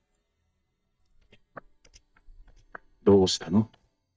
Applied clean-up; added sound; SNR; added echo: neural mask model DeepFilterNet 3.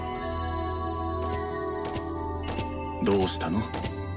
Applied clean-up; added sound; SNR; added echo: none; none; none; none.